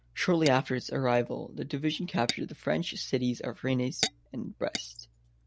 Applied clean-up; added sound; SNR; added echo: none; Tap / Glass; 12 dB; none.